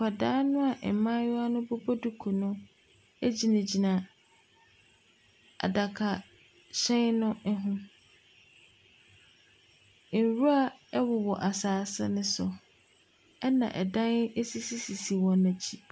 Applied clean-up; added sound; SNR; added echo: none; none; none; none.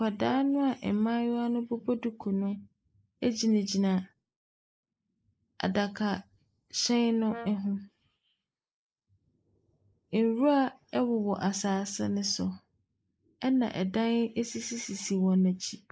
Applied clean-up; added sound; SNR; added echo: neural mask model Resemble Enhance denoiser.